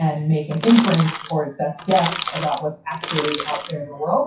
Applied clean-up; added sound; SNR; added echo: classical method WPE with log-MMSE.